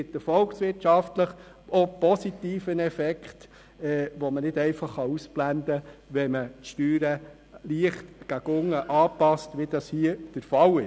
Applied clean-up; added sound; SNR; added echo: none; none; none; none.